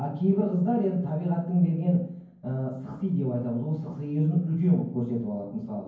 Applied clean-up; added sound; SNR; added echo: none; none; none; reverberation time 0.9 s.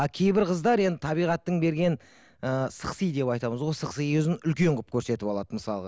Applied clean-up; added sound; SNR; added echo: none; none; none; none.